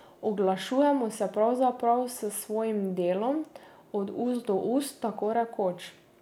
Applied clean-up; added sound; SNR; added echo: none; none; none; none.